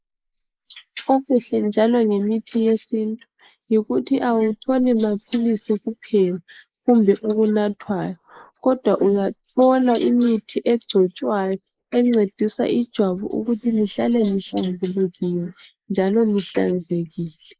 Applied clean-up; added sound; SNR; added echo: neural mask model Resemble Enhance denoiser.